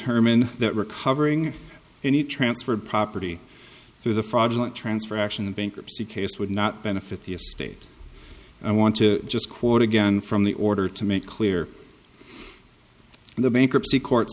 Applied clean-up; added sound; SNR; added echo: none; none; none; none.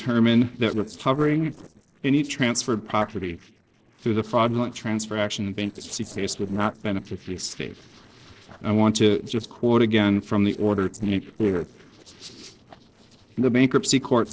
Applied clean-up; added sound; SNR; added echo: neural separator model SepFormer DNS4.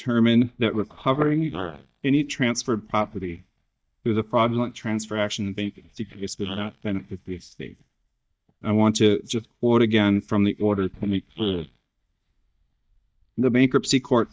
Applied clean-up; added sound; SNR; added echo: neural mask model DeepFilterNet 3.